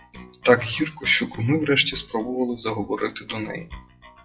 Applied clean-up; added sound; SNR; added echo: classical method WPE with log-MMSE.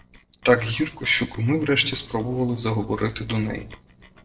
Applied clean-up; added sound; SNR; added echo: neural separator model SepFormer DNS4.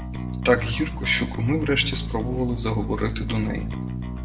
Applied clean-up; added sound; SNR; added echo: none; Bass guitar; 5 dB; reverberation time 0.6 s.